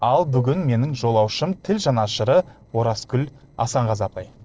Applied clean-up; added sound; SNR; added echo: neural separator model SepFormer DNS4.